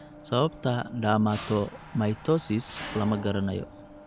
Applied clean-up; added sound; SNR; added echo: none; Mechanisms; 14 dB; none.